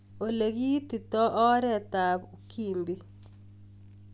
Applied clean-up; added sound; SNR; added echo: none; none; none; none.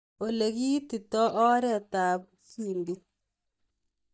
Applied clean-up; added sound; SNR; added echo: neural mask model DeepFilterNet 3.